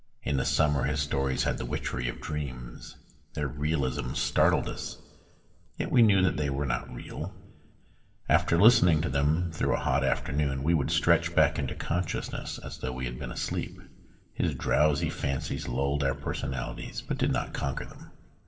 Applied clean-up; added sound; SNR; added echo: none; Squeak / Tools; 17 dB; reverberation time 1.3 s.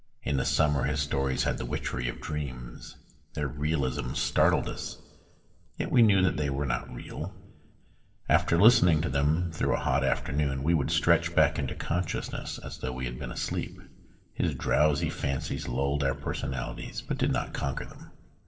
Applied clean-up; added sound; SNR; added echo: neural separator model SepFormer DNS4.